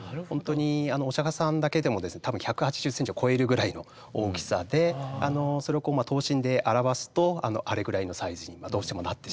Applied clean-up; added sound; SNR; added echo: none; none; none; none.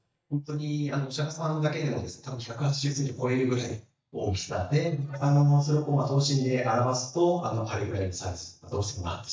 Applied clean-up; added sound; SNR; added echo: neural mask model DeepFilterNet 3.